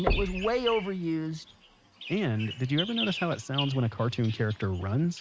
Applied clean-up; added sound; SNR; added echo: none; Bird vocalization, bird call, bird song + Knock; 7 dB; none.